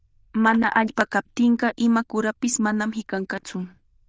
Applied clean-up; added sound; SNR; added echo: neural diffusion model UNIVERSE++.